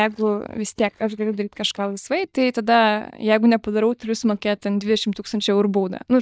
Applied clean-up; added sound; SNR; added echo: neural mask model DeepFilterNet 3.